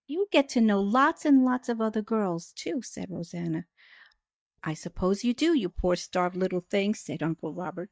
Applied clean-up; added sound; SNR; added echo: neural mask model DeepFilterNet 3.